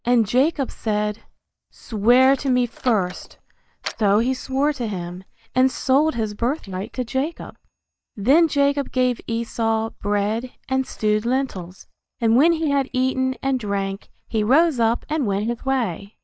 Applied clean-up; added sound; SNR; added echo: neural mask model DeepFilterNet 3.